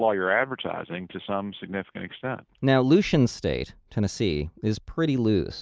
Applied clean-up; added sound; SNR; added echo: none; none; none; none.